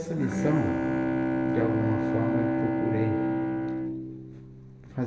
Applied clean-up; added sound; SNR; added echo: none; Bowed string instrument; -4 dB; reverberation time 2.4 s.